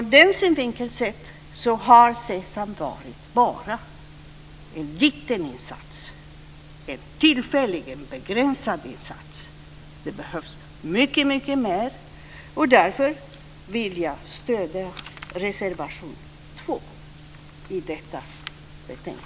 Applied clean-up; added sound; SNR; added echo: none; none; none; none.